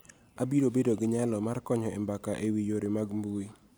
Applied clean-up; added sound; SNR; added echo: none; none; none; none.